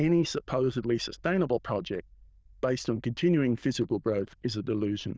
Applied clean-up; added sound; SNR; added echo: neural diffusion model UNIVERSE++.